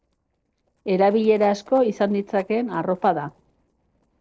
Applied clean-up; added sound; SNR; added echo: neural separator model SepFormer DNS4.